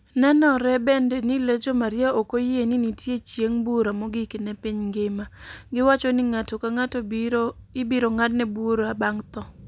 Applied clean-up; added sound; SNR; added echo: none; none; none; none.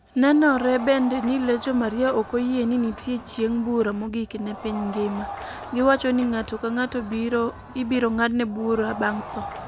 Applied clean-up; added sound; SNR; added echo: none; Crowd; 14 dB; none.